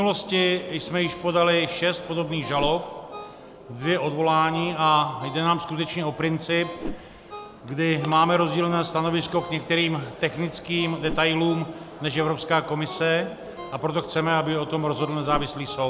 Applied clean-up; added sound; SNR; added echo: none; Ringtone + Whoosh, swoosh, swish; 16 dB; none.